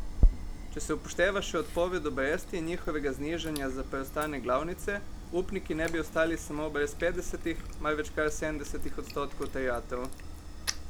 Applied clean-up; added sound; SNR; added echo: none; Chewing, mastication; 1 dB; none.